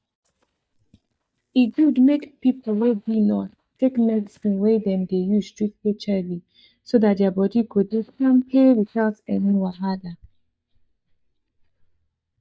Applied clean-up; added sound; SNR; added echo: neural mask model DeepFilterNet 3.